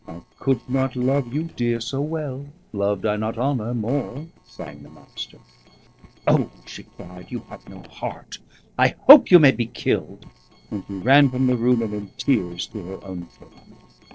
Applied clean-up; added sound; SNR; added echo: neural separator model SepFormer DNS4.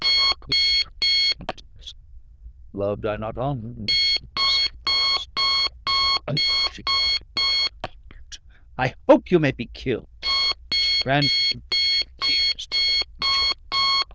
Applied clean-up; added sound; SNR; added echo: neural diffusion model UNIVERSE++.